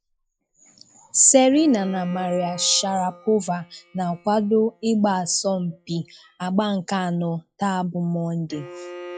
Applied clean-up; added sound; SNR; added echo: classical method log-MMSE.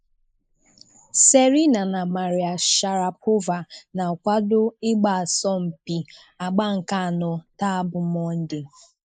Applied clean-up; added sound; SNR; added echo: neural mask model Resemble Enhance denoiser.